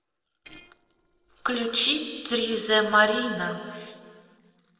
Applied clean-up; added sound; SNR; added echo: neural separator model SepFormer DNS4.